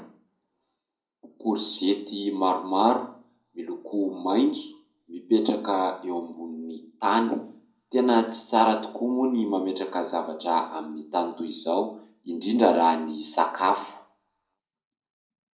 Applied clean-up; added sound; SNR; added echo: none; none; none; reverberation time 0.5 s.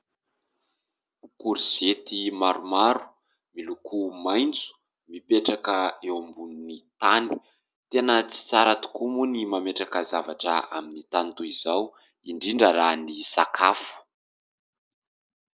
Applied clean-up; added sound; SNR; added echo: none; none; none; none.